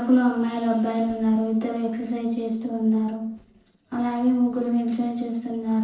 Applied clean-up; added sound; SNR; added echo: neural separator model SepFormer DNS4.